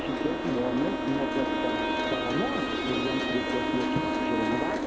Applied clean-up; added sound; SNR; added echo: none; Bowed string instrument + Boat, Water vehicle; -4 dB; none.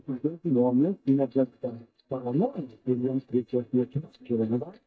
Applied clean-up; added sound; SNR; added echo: neural mask model DeepFilterNet 3.